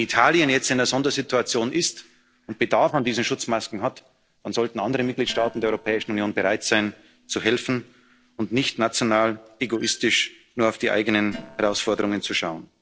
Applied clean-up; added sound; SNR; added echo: neural separator model SepFormer DNS4.